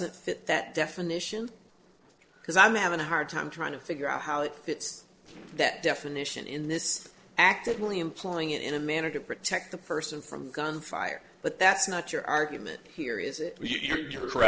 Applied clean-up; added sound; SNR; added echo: neural separator model SepFormer DNS4.